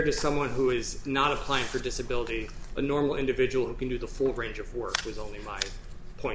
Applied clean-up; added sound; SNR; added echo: none; none; none; none.